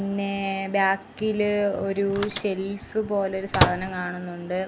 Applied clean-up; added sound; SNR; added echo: none; Microwave oven; 2 dB; none.